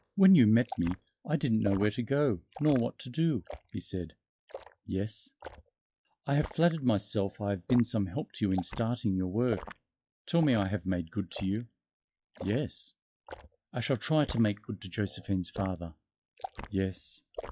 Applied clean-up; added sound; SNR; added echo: classical method log-MMSE.